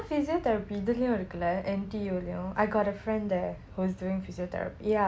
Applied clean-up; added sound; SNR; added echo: none; none; none; none.